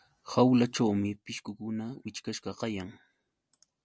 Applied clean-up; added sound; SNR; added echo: none; none; none; none.